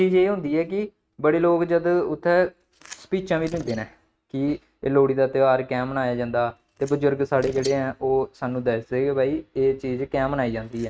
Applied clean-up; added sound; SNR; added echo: neural mask model RNNoise.